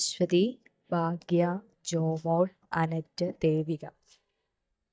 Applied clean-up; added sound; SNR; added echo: neural mask model DeepFilterNet 3.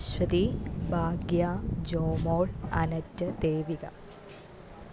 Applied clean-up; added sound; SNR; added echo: none; none; none; none.